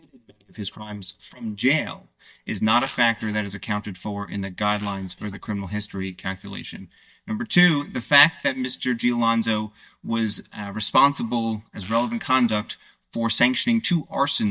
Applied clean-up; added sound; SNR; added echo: neural mask model DeepFilterNet 3.